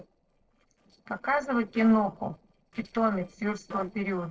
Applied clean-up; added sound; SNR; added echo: neural separator model SepFormer DNS4.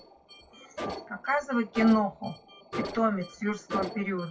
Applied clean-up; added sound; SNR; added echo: classical method WPE with log-MMSE.